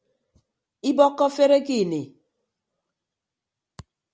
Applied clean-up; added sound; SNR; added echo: none; none; none; none.